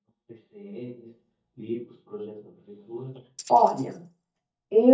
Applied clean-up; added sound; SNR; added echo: neural mask model DeepFilterNet 3.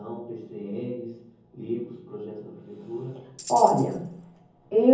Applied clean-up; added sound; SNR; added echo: none; Tambourine; 17 dB; reverberation time 0.7 s.